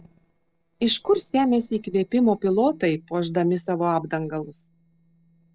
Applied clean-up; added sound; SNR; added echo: neural separator model SepFormer DNS4.